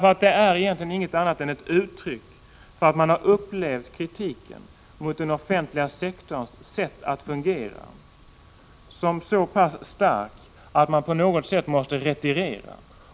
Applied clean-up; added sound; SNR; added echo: none; none; none; none.